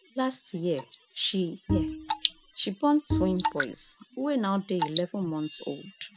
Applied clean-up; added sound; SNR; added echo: none; Bowed string instrument + Drip / Water; 2 dB; none.